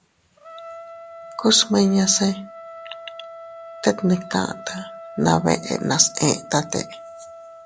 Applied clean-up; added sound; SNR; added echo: none; Trumpet; 16 dB; none.